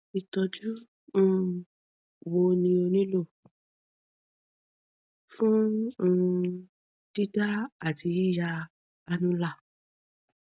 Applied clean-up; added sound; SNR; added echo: none; none; none; none.